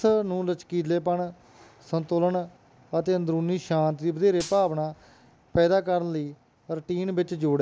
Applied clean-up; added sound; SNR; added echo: none; Gunshot, gunfire; 18 dB; none.